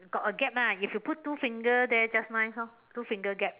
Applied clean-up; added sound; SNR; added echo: none; none; none; none.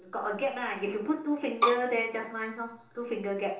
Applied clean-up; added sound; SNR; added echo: none; Bowed string instrument; -1 dB; reverberation time 0.6 s.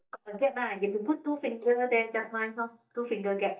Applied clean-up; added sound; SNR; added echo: neural mask model DeepFilterNet 3.